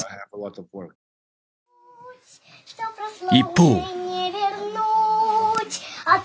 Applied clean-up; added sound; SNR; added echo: none; Crack / Crackle; 20 dB; none.